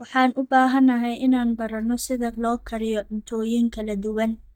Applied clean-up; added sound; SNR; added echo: neural mask model DeepFilterNet 3.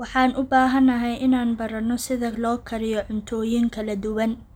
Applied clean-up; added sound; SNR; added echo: none; none; none; none.